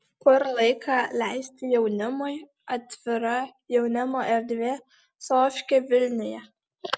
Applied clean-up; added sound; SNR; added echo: none; none; none; none.